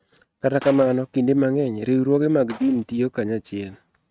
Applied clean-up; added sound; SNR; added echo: neural mask model RNNoise.